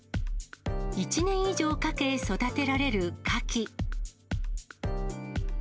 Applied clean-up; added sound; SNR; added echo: none; none; none; none.